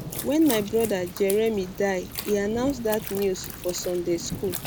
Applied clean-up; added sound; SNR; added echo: none; Thunder + Trickle, dribble / Splash, splatter; 10 dB; none.